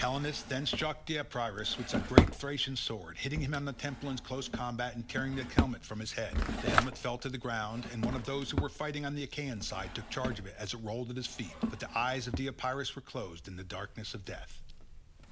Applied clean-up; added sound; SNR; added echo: none; Drawer open or close; 0 dB; none.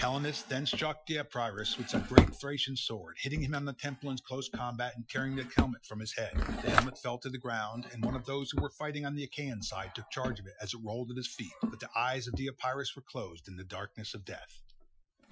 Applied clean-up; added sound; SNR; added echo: classical method Wiener filter.